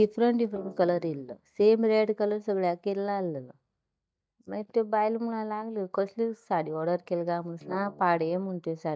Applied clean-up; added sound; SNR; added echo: neural mask model DeepFilterNet 3.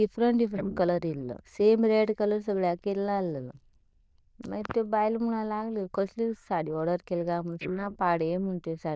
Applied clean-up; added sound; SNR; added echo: neural diffusion model UNIVERSE++.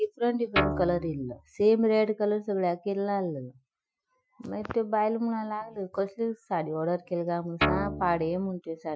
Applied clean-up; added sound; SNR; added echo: classical method Wiener filter.